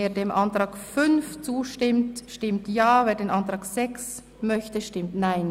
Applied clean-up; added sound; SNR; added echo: none; none; none; none.